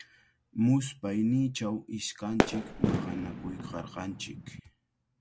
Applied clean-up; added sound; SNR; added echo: none; Fireworks; 0 dB; none.